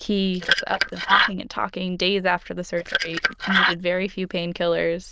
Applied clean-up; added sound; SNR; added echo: neural diffusion model UNIVERSE++.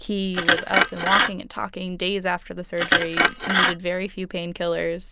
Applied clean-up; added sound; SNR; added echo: none; Glass; -2 dB; none.